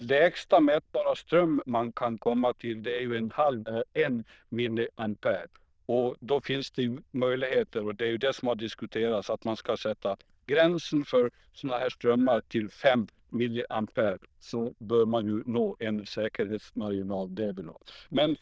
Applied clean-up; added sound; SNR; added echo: neural diffusion model UNIVERSE++.